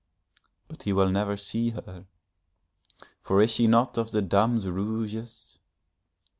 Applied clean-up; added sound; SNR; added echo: none; none; none; none.